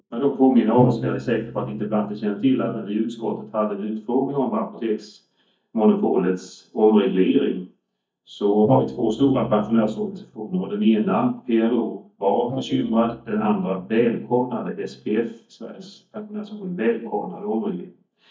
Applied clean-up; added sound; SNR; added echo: neural mask model DeepFilterNet 3.